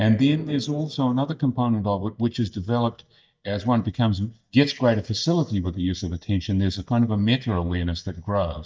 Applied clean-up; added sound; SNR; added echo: neural mask model DeepFilterNet 3.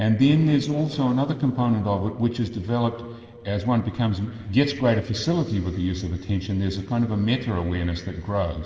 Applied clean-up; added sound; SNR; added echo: neural separator model SepFormer DNS4.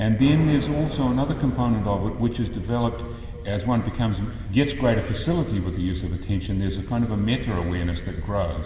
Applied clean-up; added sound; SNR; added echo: none; Thunder; 17 dB; reverberation time 2.6 s.